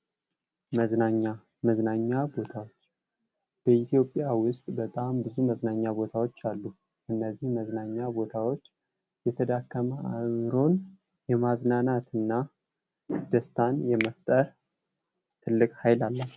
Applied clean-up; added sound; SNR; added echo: none; Finger snapping; 15 dB; none.